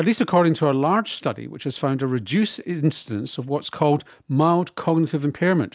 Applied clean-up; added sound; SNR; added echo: none; none; none; none.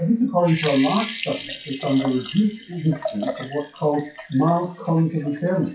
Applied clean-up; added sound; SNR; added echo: classical method WPE with log-MMSE.